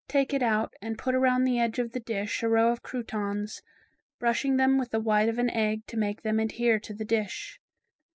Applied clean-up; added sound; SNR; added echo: none; none; none; none.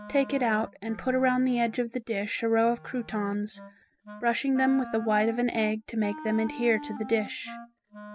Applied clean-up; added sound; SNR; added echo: none; Wind instrument, woodwind instrument; 15 dB; none.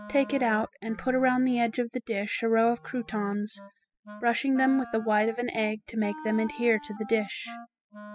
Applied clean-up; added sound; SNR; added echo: classical method spectral subtraction.